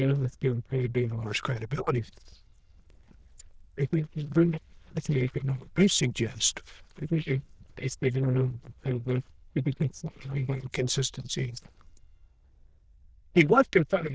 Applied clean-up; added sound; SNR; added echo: neural diffusion model UNIVERSE++.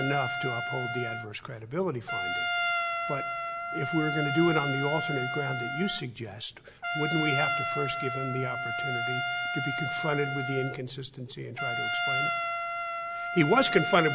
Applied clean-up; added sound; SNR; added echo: none; Trumpet; 1 dB; none.